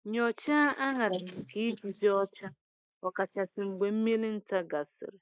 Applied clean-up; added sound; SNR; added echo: neural mask model Resemble Enhance denoiser.